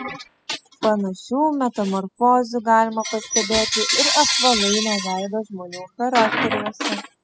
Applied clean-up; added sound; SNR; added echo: classical method spectral subtraction.